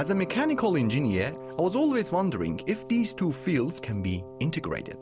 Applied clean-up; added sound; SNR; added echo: none; Wind instrument, woodwind instrument; 14 dB; none.